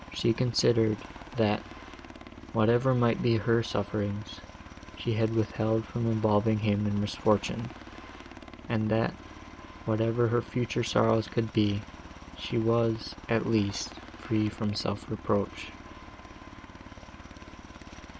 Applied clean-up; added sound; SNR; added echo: none; Aircraft; 16 dB; none.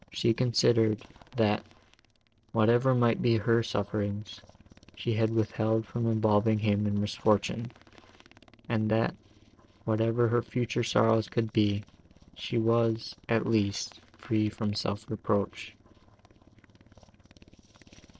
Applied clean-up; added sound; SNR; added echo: neural separator model SepFormer DNS4.